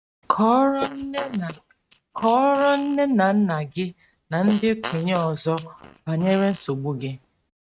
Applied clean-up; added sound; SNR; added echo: neural mask model RNNoise.